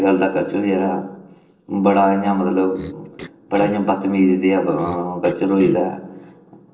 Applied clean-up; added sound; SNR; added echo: neural separator model SepFormer DNS4.